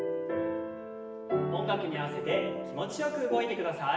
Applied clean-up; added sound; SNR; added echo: none; none; none; reverberation time 0.9 s.